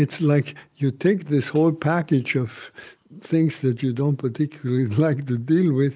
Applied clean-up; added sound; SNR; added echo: none; none; none; none.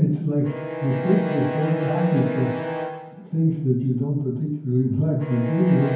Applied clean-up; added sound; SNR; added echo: none; Bowed string instrument; 8 dB; reverberation time 0.9 s.